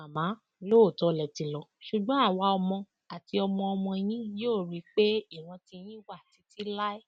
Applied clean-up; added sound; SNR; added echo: none; none; none; none.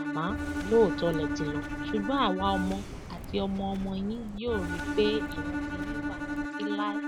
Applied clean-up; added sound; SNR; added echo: none; Bowed string instrument + Subway, metro, underground; 2 dB; none.